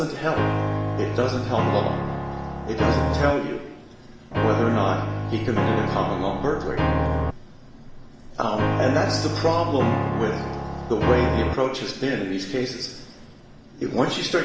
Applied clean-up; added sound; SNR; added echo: none; Piano; -1 dB; reverberation time 1.1 s.